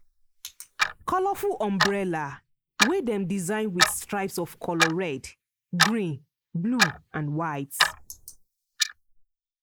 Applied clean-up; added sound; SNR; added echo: neural mask model Resemble Enhance denoiser.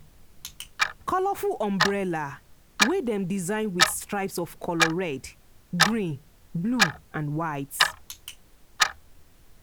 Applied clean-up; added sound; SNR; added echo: none; Clock; 0 dB; none.